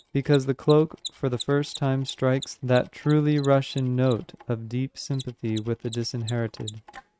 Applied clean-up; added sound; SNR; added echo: neural mask model RNNoise.